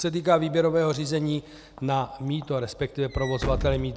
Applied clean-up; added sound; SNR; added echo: none; Walk, footsteps / Slam; 11 dB; none.